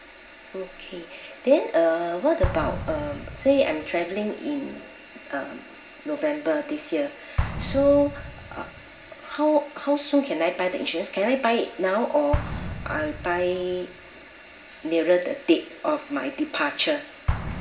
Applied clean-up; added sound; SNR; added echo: none; Explosion; 11 dB; reverberation time 2.0 s.